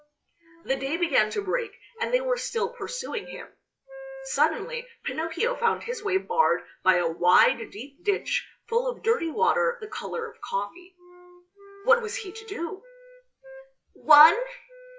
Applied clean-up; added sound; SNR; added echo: classical method log-MMSE.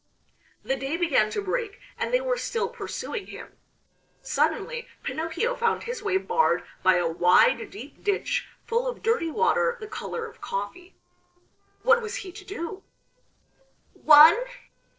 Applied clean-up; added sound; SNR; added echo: neural separator model SepFormer DNS4.